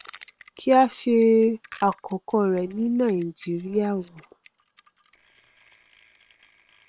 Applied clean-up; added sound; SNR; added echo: neural separator model SepFormer WHAM!.